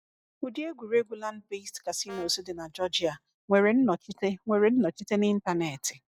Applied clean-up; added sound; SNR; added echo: classical method log-MMSE.